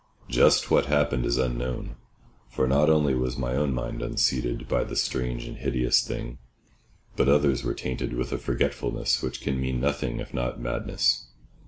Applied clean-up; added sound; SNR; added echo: none; none; none; none.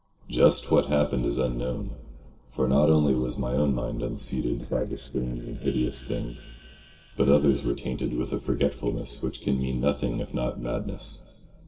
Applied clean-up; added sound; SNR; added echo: neural separator model SepFormer DNS4.